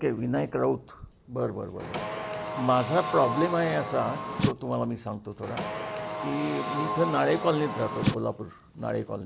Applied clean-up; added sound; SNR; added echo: none; Car; 4 dB; none.